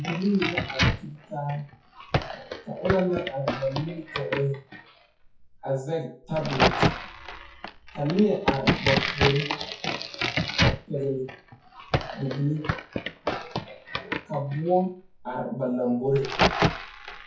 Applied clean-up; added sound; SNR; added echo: classical method WPE with log-MMSE.